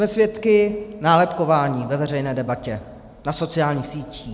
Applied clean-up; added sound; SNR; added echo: none; none; none; none.